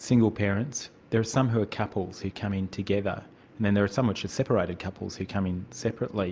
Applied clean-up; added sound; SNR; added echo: none; none; none; none.